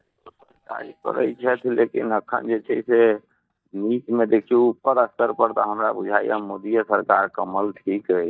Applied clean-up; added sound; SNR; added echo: neural mask model DeepFilterNet 3.